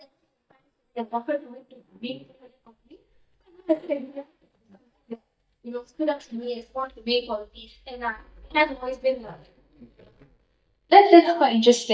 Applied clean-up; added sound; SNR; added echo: neural mask model DeepFilterNet 3.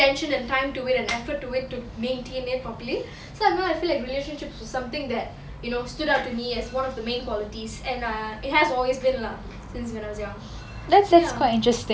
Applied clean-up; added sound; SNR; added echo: none; none; none; none.